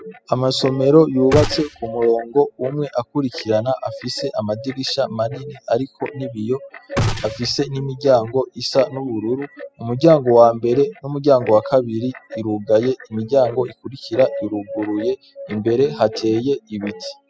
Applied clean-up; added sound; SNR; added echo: classical method spectral subtraction.